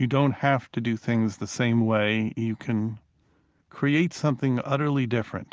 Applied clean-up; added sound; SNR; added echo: none; none; none; none.